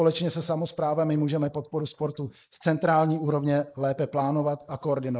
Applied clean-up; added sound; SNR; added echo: neural mask model Resemble Enhance denoiser.